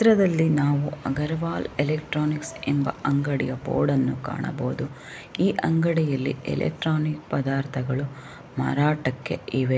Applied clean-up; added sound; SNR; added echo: none; none; none; none.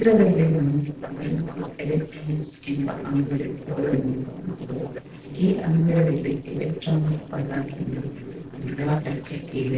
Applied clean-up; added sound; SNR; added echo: neural separator model SepFormer DNS4.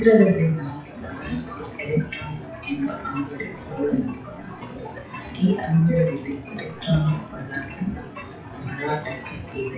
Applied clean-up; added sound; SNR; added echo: classical method WPE with log-MMSE.